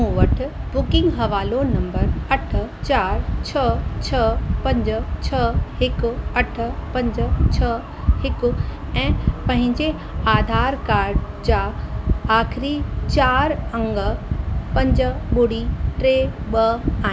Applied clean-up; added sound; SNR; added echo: none; none; none; none.